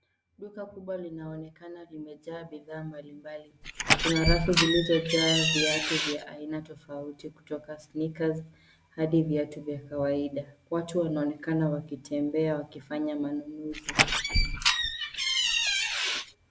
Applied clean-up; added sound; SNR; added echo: none; Door; -4 dB; none.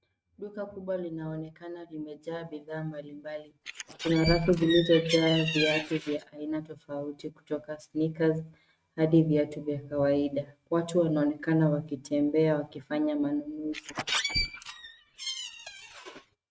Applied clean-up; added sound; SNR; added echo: neural mask model RNNoise.